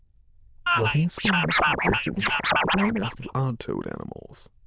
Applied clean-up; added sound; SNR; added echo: neural diffusion model UNIVERSE++.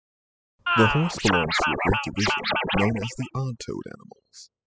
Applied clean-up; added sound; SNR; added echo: classical method spectral subtraction.